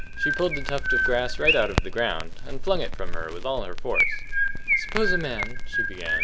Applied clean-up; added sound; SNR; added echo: none; Chirp, tweet + Crackle; -4 dB; none.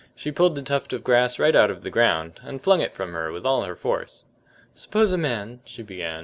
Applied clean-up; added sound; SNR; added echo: none; none; none; none.